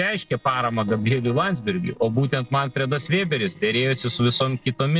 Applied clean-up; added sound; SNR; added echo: neural separator model SepFormer DNS4.